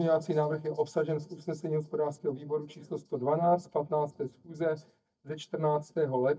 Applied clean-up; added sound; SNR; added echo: neural mask model DeepFilterNet 3.